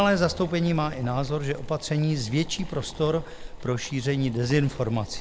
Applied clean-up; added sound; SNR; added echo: none; Boiling; 13 dB; none.